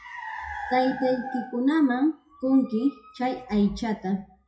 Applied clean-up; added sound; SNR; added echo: classical method WPE with log-MMSE.